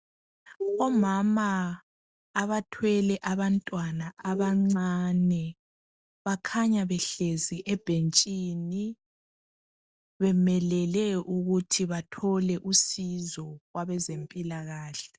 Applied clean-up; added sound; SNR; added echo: none; none; none; none.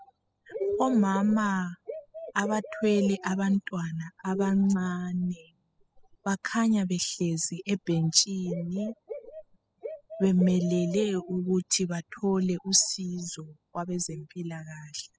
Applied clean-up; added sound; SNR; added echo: classical method spectral subtraction.